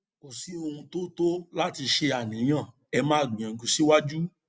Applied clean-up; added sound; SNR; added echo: none; none; none; none.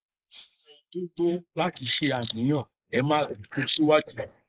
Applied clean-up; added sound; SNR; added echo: neural mask model Resemble Enhance denoiser.